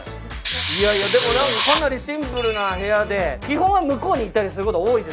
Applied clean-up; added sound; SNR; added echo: none; Hiss; 3 dB; none.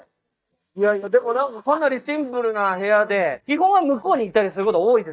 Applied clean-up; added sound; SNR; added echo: neural mask model DeepFilterNet 3.